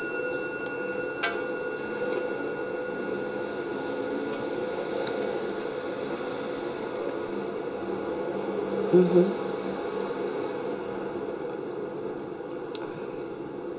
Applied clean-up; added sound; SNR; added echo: none; Musical instrument; 9 dB; reverberation time 0.2 s.